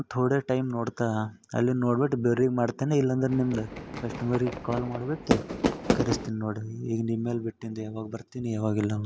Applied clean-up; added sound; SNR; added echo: none; Fireworks; 3 dB; none.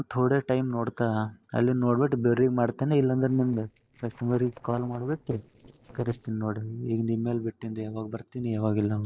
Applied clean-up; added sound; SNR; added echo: neural separator model SepFormer DNS4.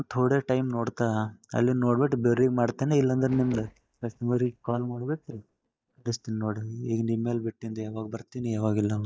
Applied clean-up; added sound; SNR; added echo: neural mask model DeepFilterNet 3.